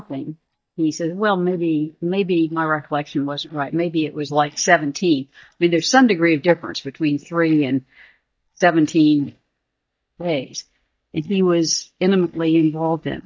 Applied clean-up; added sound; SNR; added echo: neural mask model DeepFilterNet 3.